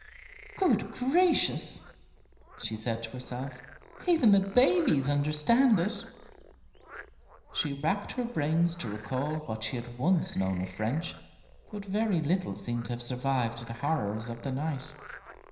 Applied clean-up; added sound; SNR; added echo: none; Frog; 20 dB; reverberation time 0.9 s.